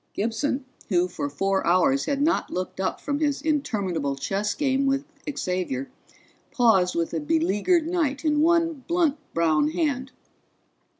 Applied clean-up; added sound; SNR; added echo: none; none; none; none.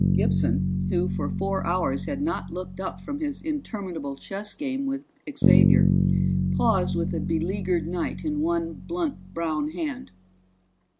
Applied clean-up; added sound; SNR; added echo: none; Bass guitar; -2 dB; none.